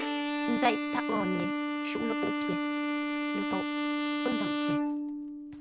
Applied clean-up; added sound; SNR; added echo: none; Bowed string instrument; -5 dB; none.